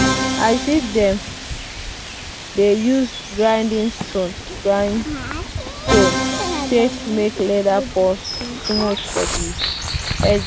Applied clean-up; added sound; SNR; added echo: none; Musical instrument + Bird vocalization, bird call, bird song; 4 dB; none.